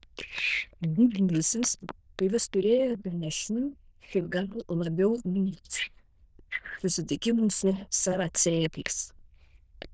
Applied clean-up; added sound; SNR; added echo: neural diffusion model UNIVERSE++.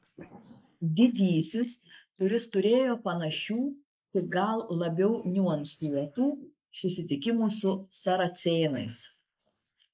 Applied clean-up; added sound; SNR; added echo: neural mask model Resemble Enhance denoiser.